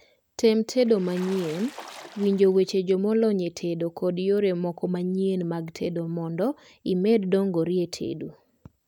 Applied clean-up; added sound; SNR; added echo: none; Water / Splash, splatter; 19 dB; none.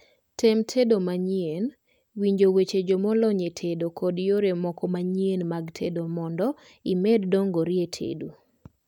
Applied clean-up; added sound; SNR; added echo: none; none; none; none.